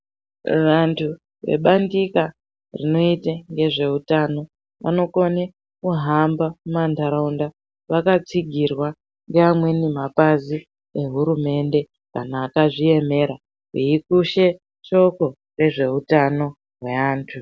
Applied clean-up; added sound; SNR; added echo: none; none; none; none.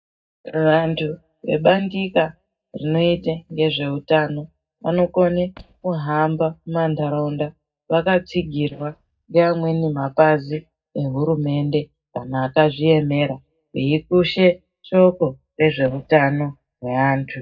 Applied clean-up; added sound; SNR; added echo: neural mask model DeepFilterNet 3.